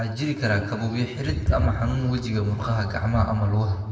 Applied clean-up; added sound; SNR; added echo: none; none; none; reverberation time 2.0 s.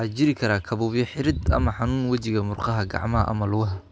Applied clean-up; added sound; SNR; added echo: none; none; none; none.